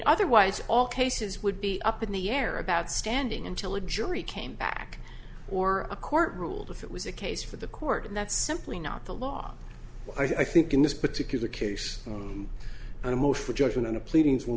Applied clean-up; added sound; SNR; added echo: none; none; none; none.